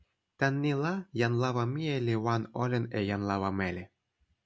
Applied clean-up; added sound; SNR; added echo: none; none; none; none.